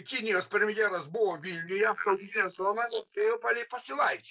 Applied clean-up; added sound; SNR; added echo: neural mask model Resemble Enhance denoiser.